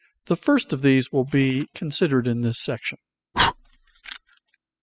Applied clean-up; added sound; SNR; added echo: classical method spectral subtraction.